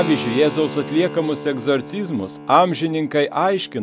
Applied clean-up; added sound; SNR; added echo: none; Keyboard (musical); 12 dB; none.